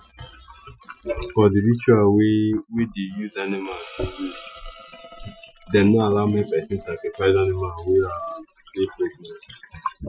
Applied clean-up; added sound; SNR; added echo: classical method Wiener filter.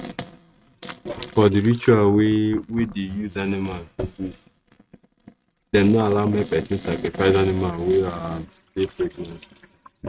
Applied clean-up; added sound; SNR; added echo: neural mask model RNNoise.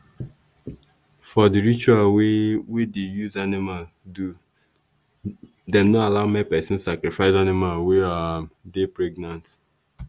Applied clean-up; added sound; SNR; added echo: none; none; none; none.